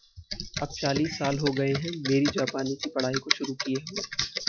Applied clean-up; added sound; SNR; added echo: classical method log-MMSE.